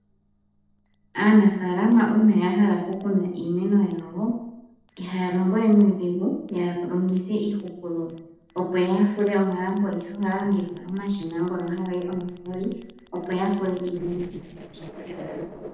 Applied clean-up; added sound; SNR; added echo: neural separator model SepFormer DNS4.